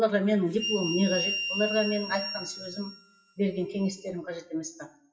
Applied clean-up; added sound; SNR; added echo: classical method WPE with log-MMSE.